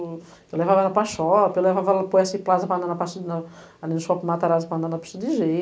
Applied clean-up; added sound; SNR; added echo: none; none; none; none.